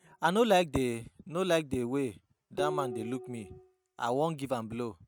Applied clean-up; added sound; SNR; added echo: neural mask model RNNoise.